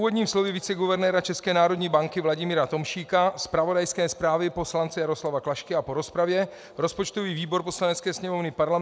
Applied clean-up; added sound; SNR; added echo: none; none; none; none.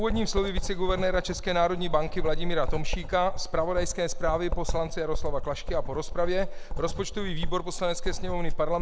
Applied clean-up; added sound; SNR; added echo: none; Writing; -1 dB; none.